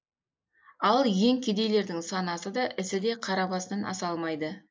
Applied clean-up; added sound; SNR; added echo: neural mask model Resemble Enhance denoiser.